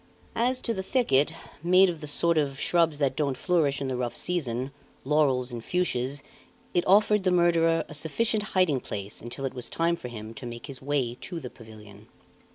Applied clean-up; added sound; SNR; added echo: none; none; none; none.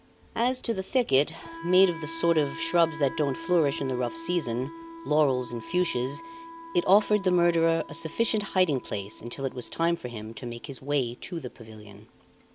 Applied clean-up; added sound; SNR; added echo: none; Wind instrument, woodwind instrument; 16 dB; none.